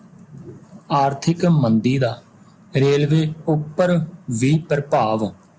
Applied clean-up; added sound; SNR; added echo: none; none; none; none.